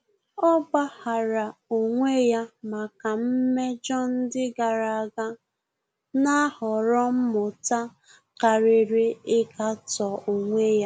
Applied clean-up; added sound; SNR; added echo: none; none; none; none.